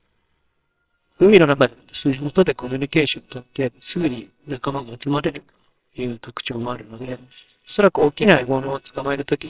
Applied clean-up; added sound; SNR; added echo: neural separator model SepFormer WHAMR!.